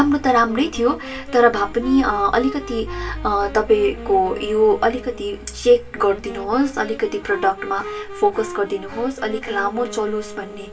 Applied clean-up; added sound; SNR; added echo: none; Wind instrument, woodwind instrument; 14 dB; reverberation time 0.2 s.